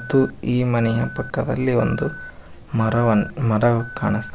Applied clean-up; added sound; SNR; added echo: none; Alarm; 18 dB; none.